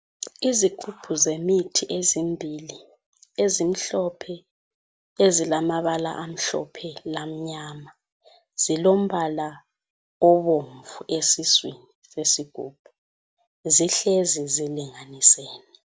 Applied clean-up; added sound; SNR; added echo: none; none; none; none.